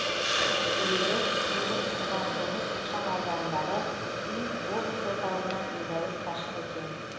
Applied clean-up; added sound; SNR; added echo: none; Hiss; -4 dB; reverberation time 1.0 s.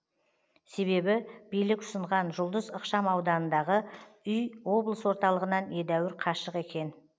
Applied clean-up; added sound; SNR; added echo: none; none; none; none.